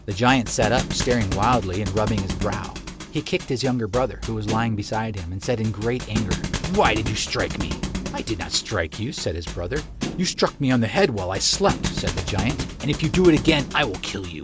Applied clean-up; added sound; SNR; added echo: none; Thump, thud; 7 dB; none.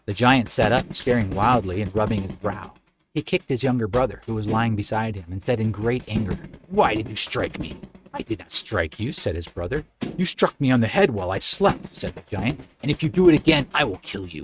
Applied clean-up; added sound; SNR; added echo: neural mask model RNNoise.